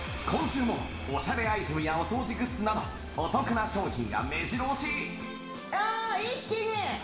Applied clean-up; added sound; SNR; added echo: none; none; none; reverberation time 1.2 s.